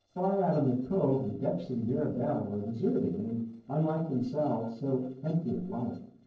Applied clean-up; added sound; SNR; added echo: neural separator model SepFormer DNS4.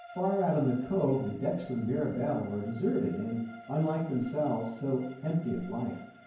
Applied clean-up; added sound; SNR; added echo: none; Bowed string instrument; 20 dB; reverberation time 0.9 s.